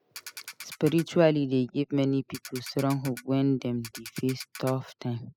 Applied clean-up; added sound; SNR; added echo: classical method spectral subtraction.